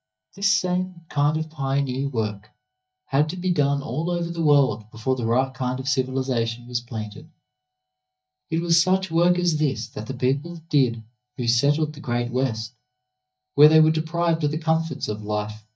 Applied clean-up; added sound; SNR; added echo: neural mask model DeepFilterNet 3.